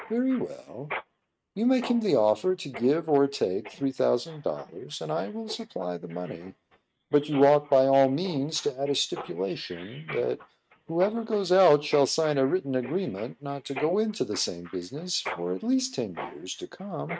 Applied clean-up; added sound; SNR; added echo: neural mask model RNNoise.